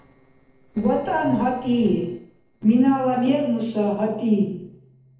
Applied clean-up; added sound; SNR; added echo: neural separator model SepFormer DNS4.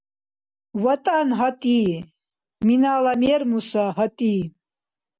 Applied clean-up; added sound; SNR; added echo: none; none; none; none.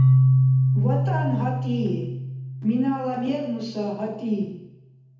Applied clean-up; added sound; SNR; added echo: none; Keyboard (musical); -5 dB; reverberation time 0.8 s.